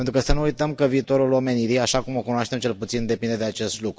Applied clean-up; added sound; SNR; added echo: none; none; none; none.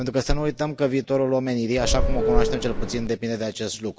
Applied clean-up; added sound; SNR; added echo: none; Subway, metro, underground / Doorbell; -3 dB; none.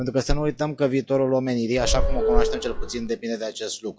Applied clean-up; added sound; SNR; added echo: classical method log-MMSE.